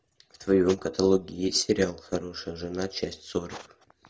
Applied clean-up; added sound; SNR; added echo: none; none; none; none.